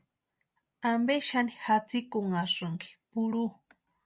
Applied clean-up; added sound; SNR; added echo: none; none; none; none.